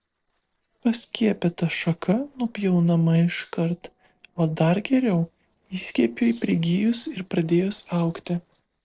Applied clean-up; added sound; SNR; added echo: neural separator model SepFormer DNS4.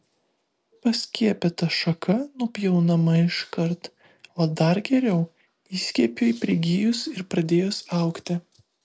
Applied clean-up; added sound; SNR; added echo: none; none; none; none.